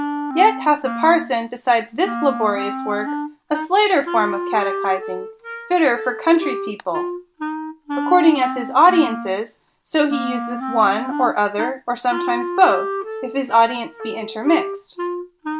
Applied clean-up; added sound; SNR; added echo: none; Wind instrument, woodwind instrument; 7 dB; none.